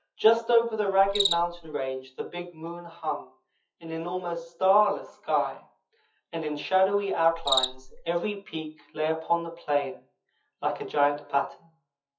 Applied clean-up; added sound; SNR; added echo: classical method WPE with log-MMSE.